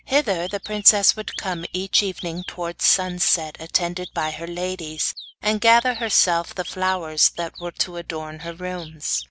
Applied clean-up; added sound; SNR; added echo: none; Bird vocalization, bird call, bird song; 19 dB; none.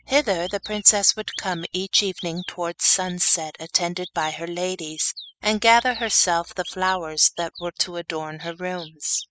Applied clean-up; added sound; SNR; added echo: classical method spectral subtraction.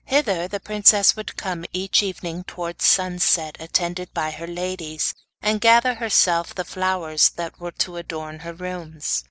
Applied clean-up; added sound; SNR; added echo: neural separator model SepFormer DNS4.